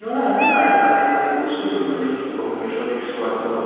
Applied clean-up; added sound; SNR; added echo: none; Meow; 2 dB; reverberation time 2.1 s.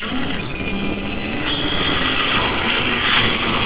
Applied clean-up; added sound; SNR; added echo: neural separator model SepFormer WHAMR!.